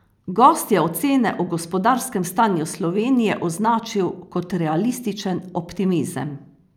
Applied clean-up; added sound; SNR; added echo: none; none; none; none.